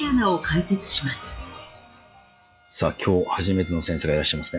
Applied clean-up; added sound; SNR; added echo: classical method log-MMSE.